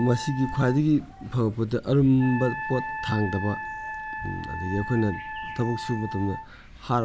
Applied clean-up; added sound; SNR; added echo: none; Wind instrument, woodwind instrument; 10 dB; none.